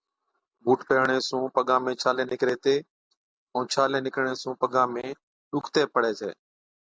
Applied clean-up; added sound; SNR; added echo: none; none; none; none.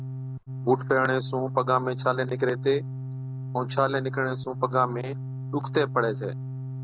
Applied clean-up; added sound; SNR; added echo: none; Organ; 6 dB; none.